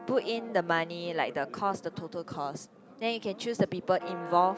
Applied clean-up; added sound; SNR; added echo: none; Church bell; 14 dB; none.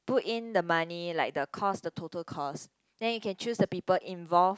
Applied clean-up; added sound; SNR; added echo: none; none; none; none.